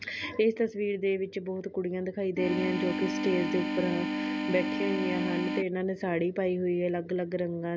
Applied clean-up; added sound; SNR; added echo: none; Organ; 1 dB; none.